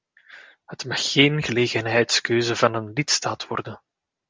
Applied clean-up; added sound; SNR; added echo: none; none; none; none.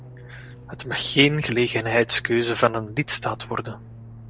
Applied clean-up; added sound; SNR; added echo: none; Fixed-wing aircraft, airplane; 18 dB; none.